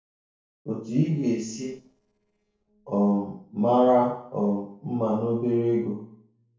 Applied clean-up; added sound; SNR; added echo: neural separator model SepFormer DNS4.